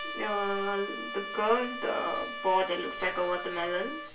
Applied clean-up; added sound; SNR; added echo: none; Trumpet; 8 dB; reverberation time 0.3 s.